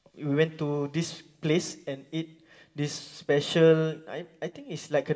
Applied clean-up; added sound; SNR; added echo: none; none; none; reverberation time 0.7 s.